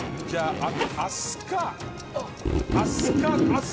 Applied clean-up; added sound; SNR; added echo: none; Zipper (clothing); -2 dB; none.